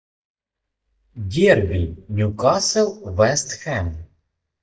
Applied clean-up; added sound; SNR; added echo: neural mask model DeepFilterNet 3.